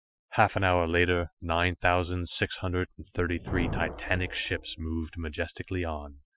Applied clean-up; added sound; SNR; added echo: classical method Wiener filter.